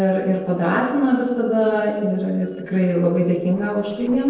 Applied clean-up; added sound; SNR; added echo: neural separator model SepFormer DNS4.